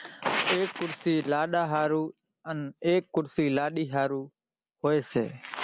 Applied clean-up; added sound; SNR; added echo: none; none; none; none.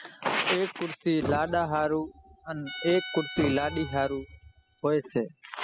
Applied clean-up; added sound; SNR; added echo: classical method spectral subtraction.